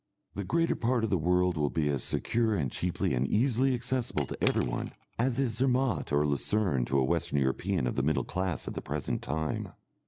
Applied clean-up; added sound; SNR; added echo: none; Cutlery, silverware / Chink, clink; 16 dB; none.